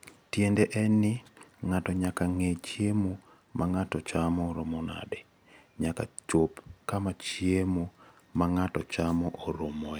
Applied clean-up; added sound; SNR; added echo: none; none; none; none.